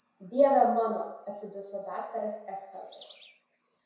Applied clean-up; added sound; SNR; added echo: none; Bird vocalization, bird call, bird song; 19 dB; reverberation time 0.7 s.